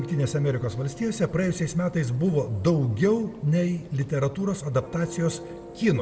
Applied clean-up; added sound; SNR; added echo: none; Church bell; 17 dB; reverberation time 0.7 s.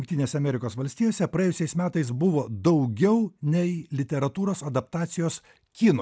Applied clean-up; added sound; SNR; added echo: none; none; none; none.